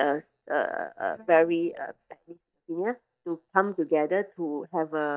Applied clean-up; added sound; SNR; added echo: neural mask model DeepFilterNet 3.